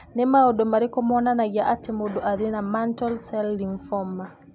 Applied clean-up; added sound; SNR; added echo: none; none; none; none.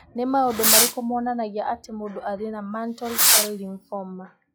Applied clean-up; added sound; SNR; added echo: classical method log-MMSE.